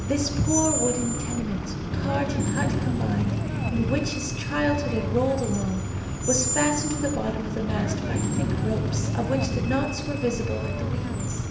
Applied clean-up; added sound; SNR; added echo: none; Screech; -1 dB; reverberation time 0.8 s.